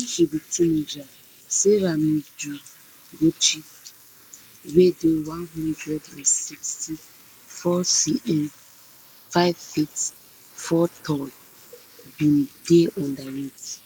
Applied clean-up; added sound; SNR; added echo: neural mask model Resemble Enhance denoiser.